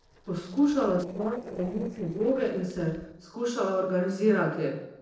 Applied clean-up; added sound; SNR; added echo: neural separator model SepFormer DNS4.